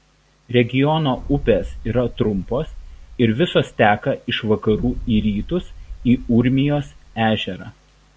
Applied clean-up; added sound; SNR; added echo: none; Boom; 13 dB; none.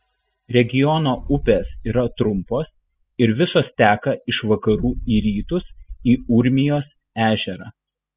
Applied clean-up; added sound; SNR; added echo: classical method spectral subtraction.